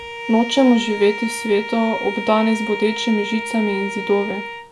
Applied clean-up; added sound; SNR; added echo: none; Bowed string instrument; 9 dB; none.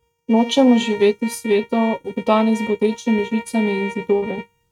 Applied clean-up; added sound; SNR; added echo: neural mask model RNNoise.